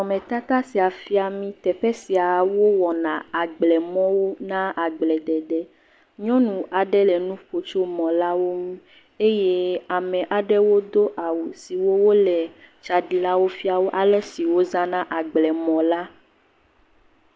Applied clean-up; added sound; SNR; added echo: none; none; none; none.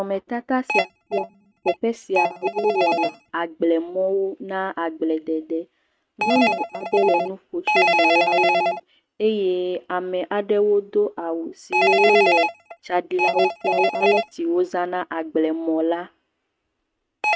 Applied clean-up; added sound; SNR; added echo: neural mask model RNNoise.